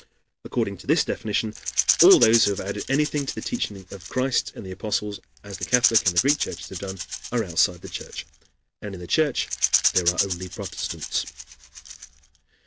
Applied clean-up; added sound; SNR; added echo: none; Rattle / Rattle (instrument); 3 dB; none.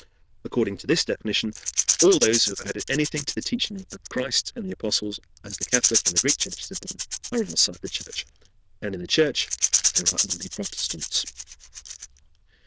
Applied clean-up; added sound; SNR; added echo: neural diffusion model UNIVERSE++.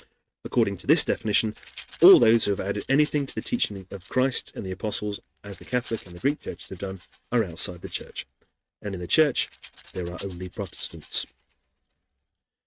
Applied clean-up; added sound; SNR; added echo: neural mask model RNNoise.